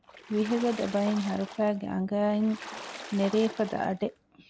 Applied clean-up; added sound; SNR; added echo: none; Water / Splash, splatter; 14 dB; none.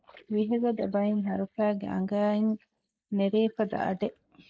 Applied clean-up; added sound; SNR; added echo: neural mask model Resemble Enhance denoiser.